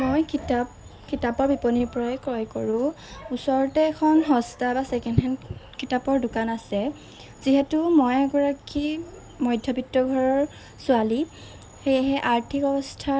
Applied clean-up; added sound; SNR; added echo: none; none; none; none.